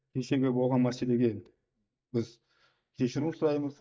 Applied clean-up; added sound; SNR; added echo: neural mask model DeepFilterNet 3.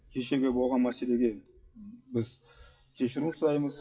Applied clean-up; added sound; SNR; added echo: classical method WPE with log-MMSE.